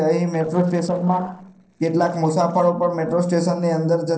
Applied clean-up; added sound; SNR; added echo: neural separator model SepFormer DNS4.